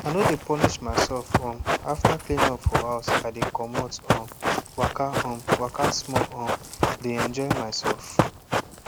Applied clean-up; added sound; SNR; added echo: none; Run; -4 dB; none.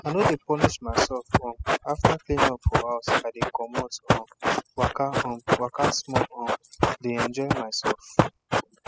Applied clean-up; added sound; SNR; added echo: classical method spectral subtraction.